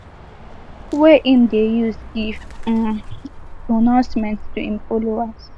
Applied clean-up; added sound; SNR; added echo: none; Bird; 12 dB; none.